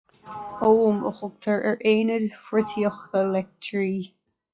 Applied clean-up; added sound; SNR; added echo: classical method log-MMSE.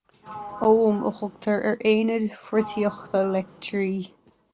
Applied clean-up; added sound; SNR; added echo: none; Sliding door; 18 dB; none.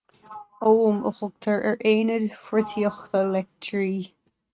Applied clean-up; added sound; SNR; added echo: neural mask model RNNoise.